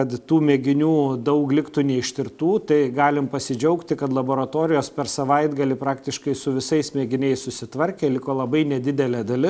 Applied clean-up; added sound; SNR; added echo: none; none; none; none.